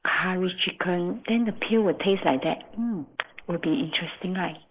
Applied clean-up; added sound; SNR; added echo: neural mask model Resemble Enhance denoiser.